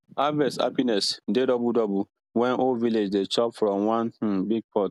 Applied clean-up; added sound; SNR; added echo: none; none; none; none.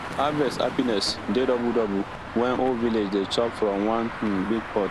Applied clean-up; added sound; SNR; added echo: none; Traffic noise, roadway noise; 10 dB; none.